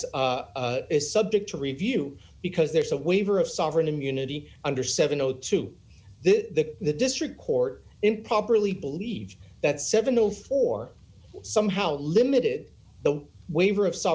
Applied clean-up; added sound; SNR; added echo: none; none; none; none.